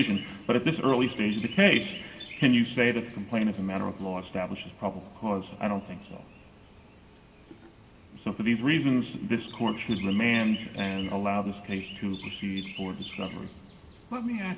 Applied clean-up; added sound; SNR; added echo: none; Chirp, tweet; 17 dB; reverberation time 1.8 s.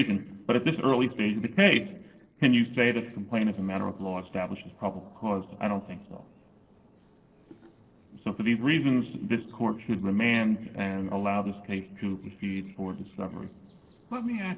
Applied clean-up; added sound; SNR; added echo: neural separator model SepFormer DNS4.